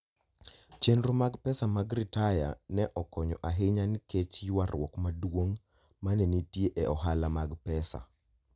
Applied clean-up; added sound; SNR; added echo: none; none; none; none.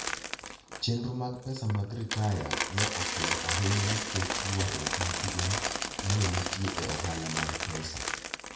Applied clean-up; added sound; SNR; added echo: none; Coin (dropping); 1 dB; reverberation time 0.6 s.